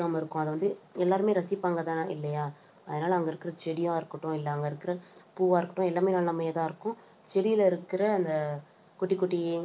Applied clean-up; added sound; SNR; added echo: none; none; none; none.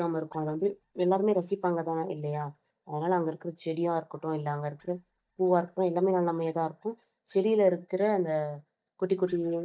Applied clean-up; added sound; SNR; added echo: neural mask model DeepFilterNet 3.